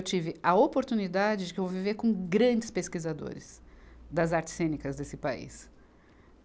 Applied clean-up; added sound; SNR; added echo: none; none; none; none.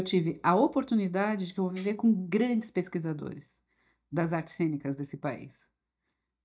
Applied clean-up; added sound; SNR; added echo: neural mask model DeepFilterNet 3.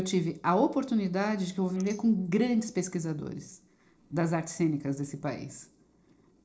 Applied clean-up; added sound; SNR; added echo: neural separator model SepFormer DNS4.